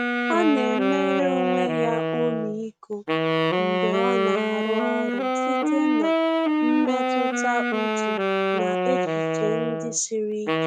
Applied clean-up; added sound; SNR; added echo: neural mask model RNNoise.